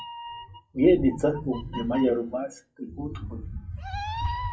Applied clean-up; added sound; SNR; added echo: classical method WPE with log-MMSE.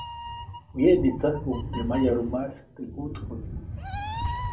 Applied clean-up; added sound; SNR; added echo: none; Meow; 6 dB; reverberation time 0.2 s.